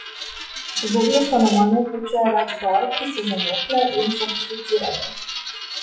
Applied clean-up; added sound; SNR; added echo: classical method WPE with log-MMSE.